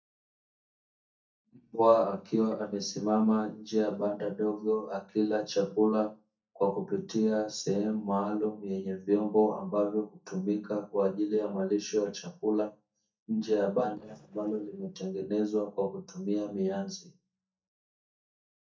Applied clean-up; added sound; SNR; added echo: neural mask model DeepFilterNet 3.